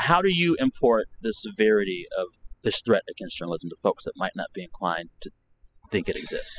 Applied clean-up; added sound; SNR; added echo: classical method spectral subtraction.